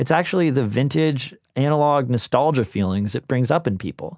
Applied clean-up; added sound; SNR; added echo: none; none; none; none.